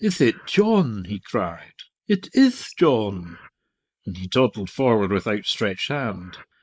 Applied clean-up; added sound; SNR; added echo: neural mask model Resemble Enhance denoiser.